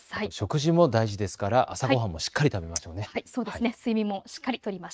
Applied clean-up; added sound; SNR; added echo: neural mask model RNNoise.